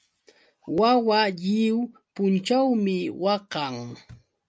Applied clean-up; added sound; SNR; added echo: none; none; none; none.